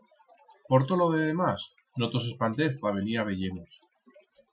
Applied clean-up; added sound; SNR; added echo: classical method Wiener filter.